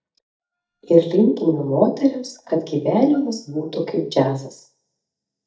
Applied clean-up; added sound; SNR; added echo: neural mask model DeepFilterNet 3.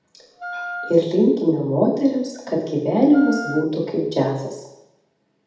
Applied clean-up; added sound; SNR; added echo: none; Wind instrument, woodwind instrument; 11 dB; reverberation time 0.8 s.